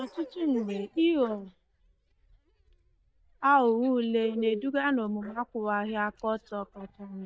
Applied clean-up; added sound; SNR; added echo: neural mask model DeepFilterNet 3.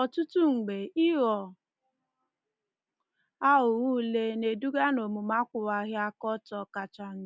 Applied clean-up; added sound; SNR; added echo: none; none; none; none.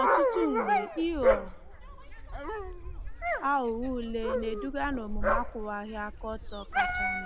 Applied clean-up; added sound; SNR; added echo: none; Dog; -4 dB; none.